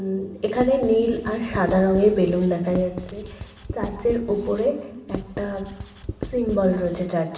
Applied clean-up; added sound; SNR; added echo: none; Writing; 12 dB; reverberation time 1.1 s.